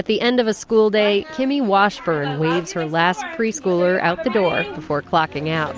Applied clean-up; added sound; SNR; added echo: none; none; none; none.